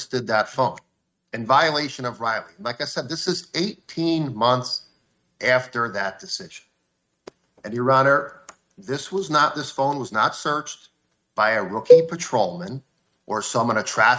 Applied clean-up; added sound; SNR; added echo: neural mask model RNNoise.